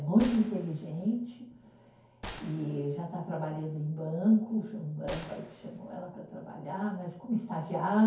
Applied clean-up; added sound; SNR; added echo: none; Gunshot, gunfire; 17 dB; reverberation time 0.6 s.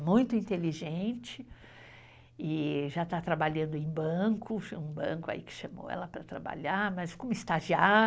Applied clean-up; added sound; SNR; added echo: none; none; none; none.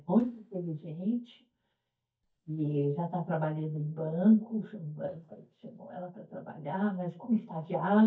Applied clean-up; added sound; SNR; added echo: neural mask model DeepFilterNet 3.